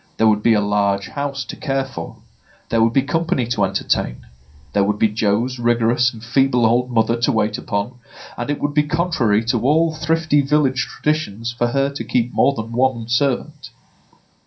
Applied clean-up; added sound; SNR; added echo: none; none; none; reverberation time 0.3 s.